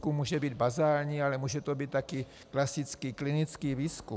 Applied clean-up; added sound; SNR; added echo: none; none; none; none.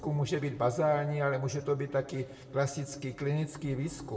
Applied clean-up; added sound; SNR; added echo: none; none; none; reverberation time 0.9 s.